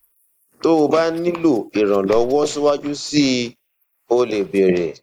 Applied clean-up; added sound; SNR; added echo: neural mask model Resemble Enhance denoiser.